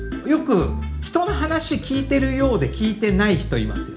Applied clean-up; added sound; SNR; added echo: none; none; none; reverberation time 0.4 s.